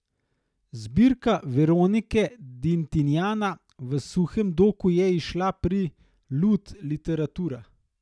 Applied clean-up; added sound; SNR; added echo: none; none; none; none.